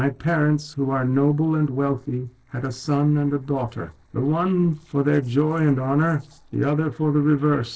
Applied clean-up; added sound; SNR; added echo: neural separator model SepFormer DNS4.